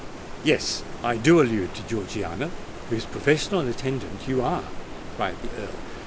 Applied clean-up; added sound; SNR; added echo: none; Stream; 9 dB; none.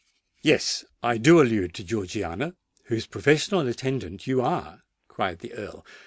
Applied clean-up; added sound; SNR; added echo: none; none; none; none.